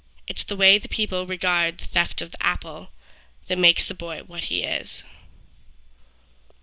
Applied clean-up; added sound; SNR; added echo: none; none; none; none.